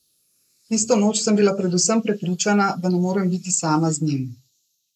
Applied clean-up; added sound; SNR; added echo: neural mask model Resemble Enhance denoiser.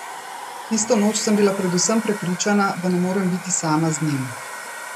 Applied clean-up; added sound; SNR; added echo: none; Domestic sounds, home sounds; 12 dB; none.